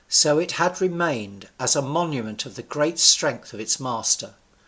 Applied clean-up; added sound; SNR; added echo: none; none; none; none.